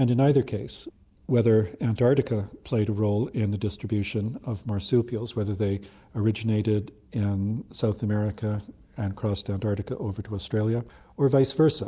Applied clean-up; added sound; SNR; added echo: none; none; none; none.